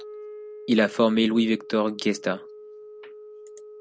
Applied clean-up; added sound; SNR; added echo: none; Wind instrument, woodwind instrument; 16 dB; none.